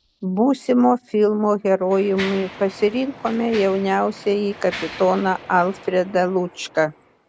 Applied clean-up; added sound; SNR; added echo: none; Mechanisms; 18 dB; none.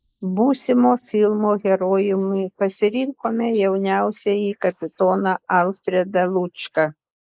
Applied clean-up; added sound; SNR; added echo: neural mask model Resemble Enhance denoiser.